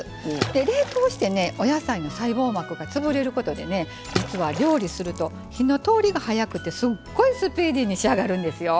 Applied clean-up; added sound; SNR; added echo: none; Water / Splash, splatter; 14 dB; none.